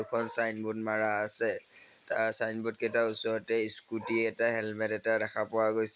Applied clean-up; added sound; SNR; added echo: none; none; none; none.